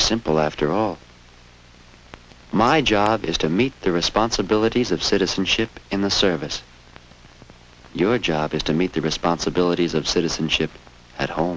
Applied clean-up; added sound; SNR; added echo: none; none; none; none.